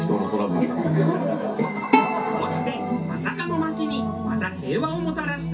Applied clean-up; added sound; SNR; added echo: none; Bowed string instrument; 3 dB; reverberation time 0.3 s.